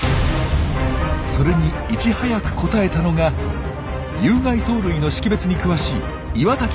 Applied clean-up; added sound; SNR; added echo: none; none; none; none.